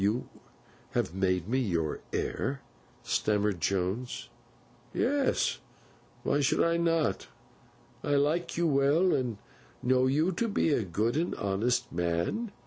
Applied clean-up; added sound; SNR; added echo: none; none; none; none.